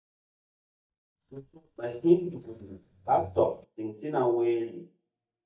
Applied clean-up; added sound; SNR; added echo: neural mask model DeepFilterNet 3.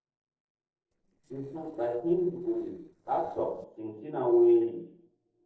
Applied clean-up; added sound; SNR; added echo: neural separator model SepFormer DNS4.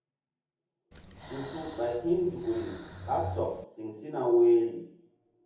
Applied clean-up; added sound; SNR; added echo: none; Breathing; 12 dB; reverberation time 0.7 s.